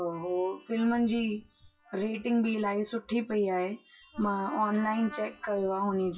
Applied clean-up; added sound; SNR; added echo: classical method WPE with log-MMSE.